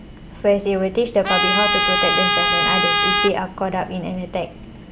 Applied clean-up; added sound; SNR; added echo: none; Trumpet; -4 dB; none.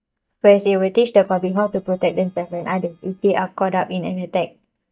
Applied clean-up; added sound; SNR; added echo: neural mask model DeepFilterNet 3.